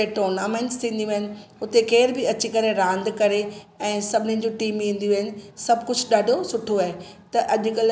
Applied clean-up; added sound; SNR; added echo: none; none; none; none.